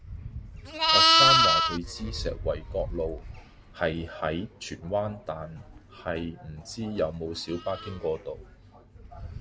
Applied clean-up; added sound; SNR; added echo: none; Livestock, farm animals, working animals; -4 dB; none.